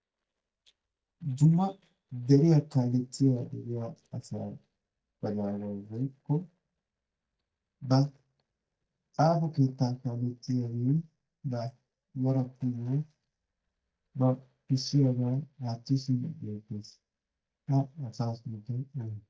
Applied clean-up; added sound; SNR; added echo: neural mask model DeepFilterNet 3.